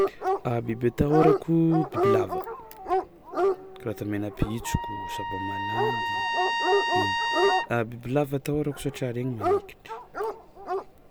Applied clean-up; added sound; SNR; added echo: none; Dog + Trumpet; -1 dB; none.